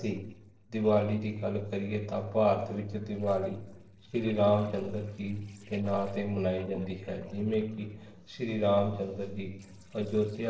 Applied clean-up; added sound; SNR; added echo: neural separator model SepFormer DNS4.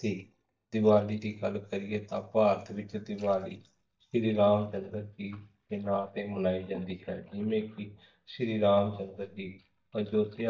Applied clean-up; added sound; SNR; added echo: neural mask model DeepFilterNet 3.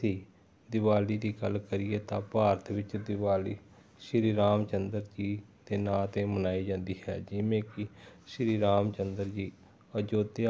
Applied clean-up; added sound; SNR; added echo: none; none; none; none.